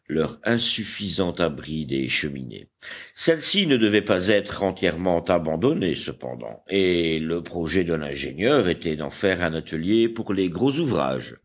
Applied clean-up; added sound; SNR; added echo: none; none; none; none.